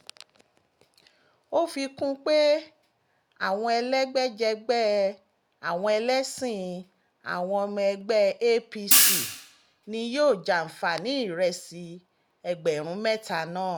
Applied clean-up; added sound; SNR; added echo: none; Hi-hat; -3 dB; none.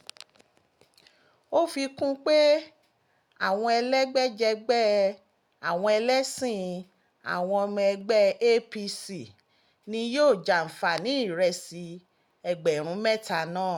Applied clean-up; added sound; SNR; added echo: none; none; none; none.